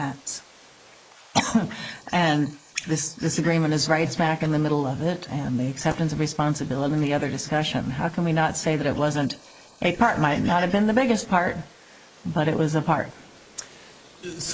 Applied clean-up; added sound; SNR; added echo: neural mask model Resemble Enhance denoiser.